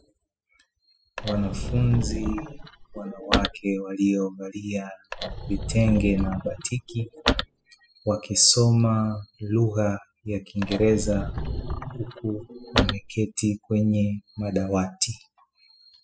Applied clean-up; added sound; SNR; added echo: classical method spectral subtraction.